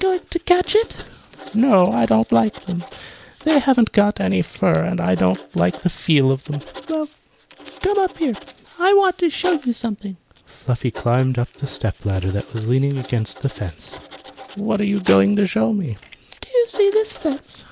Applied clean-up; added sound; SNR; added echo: none; Writing; 19 dB; none.